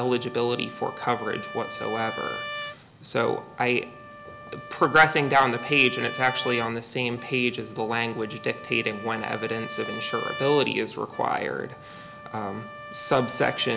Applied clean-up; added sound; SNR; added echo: none; Trumpet; 12 dB; none.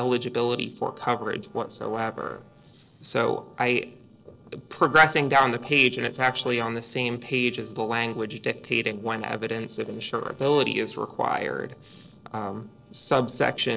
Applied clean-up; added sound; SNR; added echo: neural separator model SepFormer DNS4.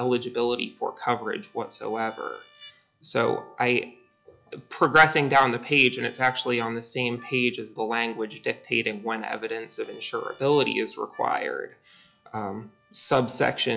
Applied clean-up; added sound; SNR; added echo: classical method log-MMSE.